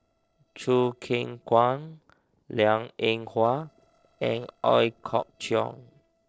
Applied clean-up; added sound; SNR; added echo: neural separator model SepFormer DNS4.